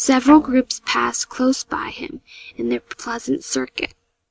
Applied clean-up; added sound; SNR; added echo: neural mask model RNNoise.